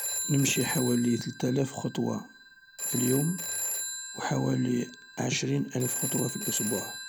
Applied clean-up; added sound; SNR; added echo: none; Telephone; 6 dB; none.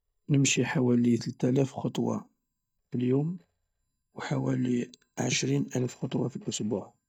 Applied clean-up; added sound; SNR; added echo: neural mask model DeepFilterNet 3.